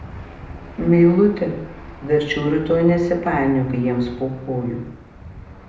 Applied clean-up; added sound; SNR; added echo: none; Engine / Aircraft; 17 dB; reverberation time 0.7 s.